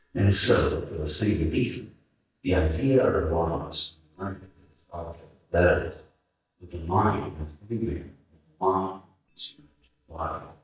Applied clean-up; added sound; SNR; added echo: neural mask model DeepFilterNet 3.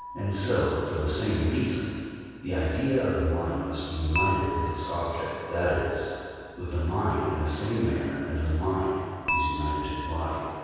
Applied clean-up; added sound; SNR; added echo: none; Dishes, pots, and pans / Chink, clink; 9 dB; reverberation time 2.2 s.